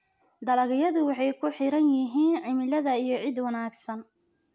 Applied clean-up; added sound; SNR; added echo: none; none; none; none.